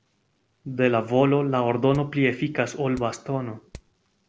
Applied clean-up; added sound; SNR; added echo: none; Hammer; 20 dB; none.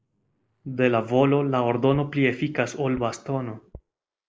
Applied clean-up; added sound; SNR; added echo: neural mask model Resemble Enhance denoiser.